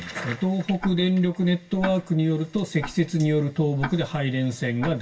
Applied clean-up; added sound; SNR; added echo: none; Tick-tock; 16 dB; reverberation time 0.1 s.